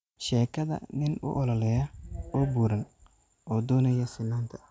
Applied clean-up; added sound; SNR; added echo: none; none; none; none.